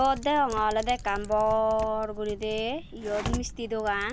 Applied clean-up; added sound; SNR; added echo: none; Typing; 11 dB; none.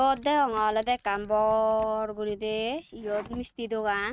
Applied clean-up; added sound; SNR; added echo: neural mask model RNNoise.